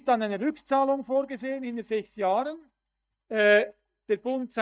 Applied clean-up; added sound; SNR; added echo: neural mask model DeepFilterNet 3.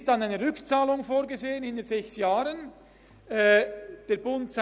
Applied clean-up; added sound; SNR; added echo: none; none; none; none.